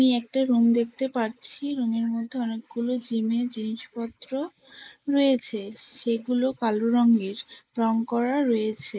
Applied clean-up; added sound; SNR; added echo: neural mask model Resemble Enhance denoiser.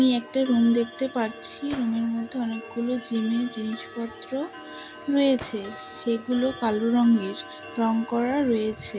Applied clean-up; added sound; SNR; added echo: none; Gunshot, gunfire + Clock; 17 dB; none.